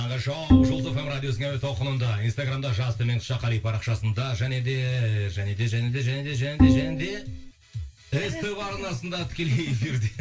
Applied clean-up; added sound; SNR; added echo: none; Bowed string instrument; -5 dB; reverberation time 0.2 s.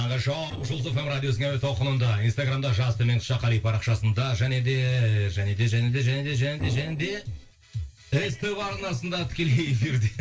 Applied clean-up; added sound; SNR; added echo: neural separator model SepFormer DNS4.